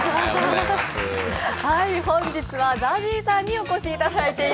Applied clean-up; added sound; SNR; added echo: none; none; none; none.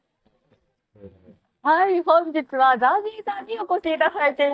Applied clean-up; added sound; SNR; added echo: neural mask model DeepFilterNet 3.